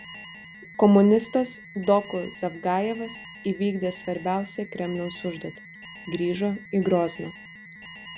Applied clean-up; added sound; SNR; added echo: none; Alarm; 17 dB; none.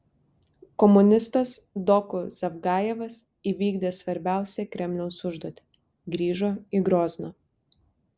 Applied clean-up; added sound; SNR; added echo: none; none; none; none.